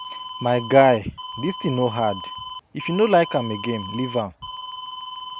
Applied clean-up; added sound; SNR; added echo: none; Alarm; 10 dB; none.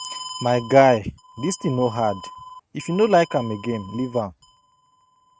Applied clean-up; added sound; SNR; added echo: neural mask model RNNoise.